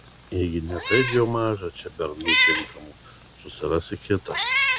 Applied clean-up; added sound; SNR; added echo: none; Meow; 0 dB; none.